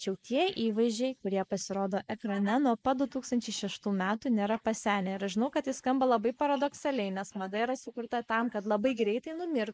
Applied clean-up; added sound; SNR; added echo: neural mask model Resemble Enhance denoiser.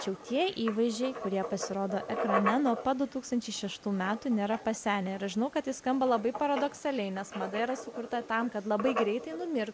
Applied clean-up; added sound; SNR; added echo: none; Writing; 8 dB; none.